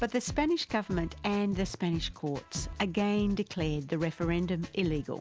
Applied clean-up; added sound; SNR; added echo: none; none; none; none.